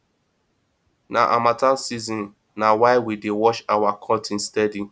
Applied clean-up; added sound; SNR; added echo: none; none; none; none.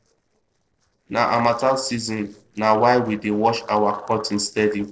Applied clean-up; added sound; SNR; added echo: neural separator model SepFormer DNS4.